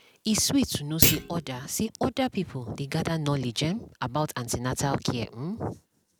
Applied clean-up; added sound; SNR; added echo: none; Thump, thud; 0 dB; none.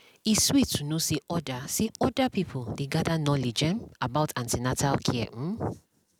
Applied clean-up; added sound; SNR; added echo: none; none; none; none.